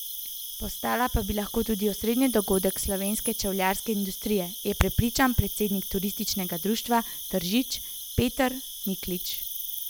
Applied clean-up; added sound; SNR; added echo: none; Cricket; 8 dB; none.